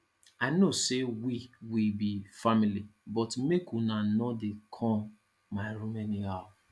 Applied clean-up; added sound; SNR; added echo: none; none; none; none.